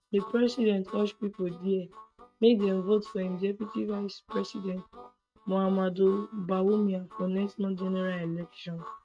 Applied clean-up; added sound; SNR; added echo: neural mask model RNNoise.